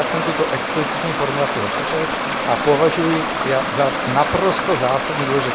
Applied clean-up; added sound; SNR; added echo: none; Stream; 1 dB; none.